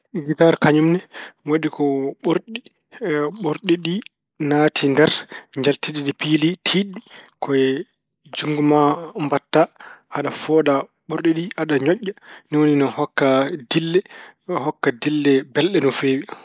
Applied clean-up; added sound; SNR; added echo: neural mask model Resemble Enhance denoiser.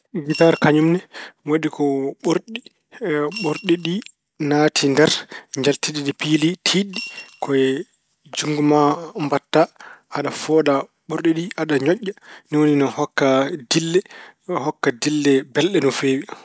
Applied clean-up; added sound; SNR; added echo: none; Coin (dropping) / Glass; 16 dB; none.